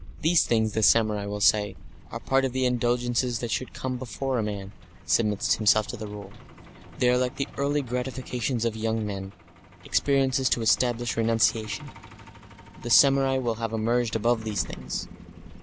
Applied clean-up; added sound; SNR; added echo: none; Truck; 17 dB; none.